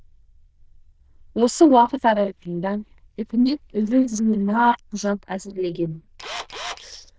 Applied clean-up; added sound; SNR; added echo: neural diffusion model UNIVERSE++.